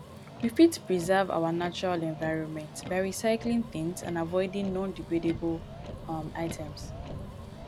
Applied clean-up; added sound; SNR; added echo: none; Motor vehicle (road); 12 dB; none.